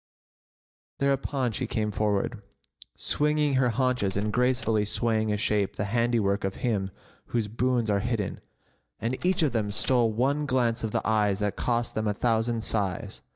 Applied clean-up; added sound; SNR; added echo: neural mask model DeepFilterNet 3.